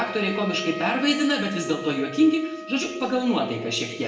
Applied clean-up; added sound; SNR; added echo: none; Trumpet; 13 dB; reverberation time 0.8 s.